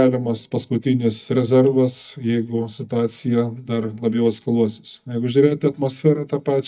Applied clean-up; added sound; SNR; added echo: neural mask model DeepFilterNet 3.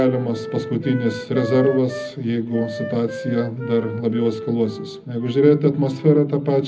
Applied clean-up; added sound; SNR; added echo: none; Wind instrument, woodwind instrument; 12 dB; reverberation time 0.4 s.